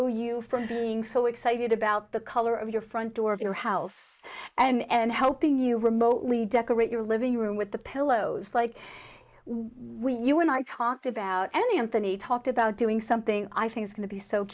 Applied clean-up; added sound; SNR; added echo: neural mask model Resemble Enhance denoiser.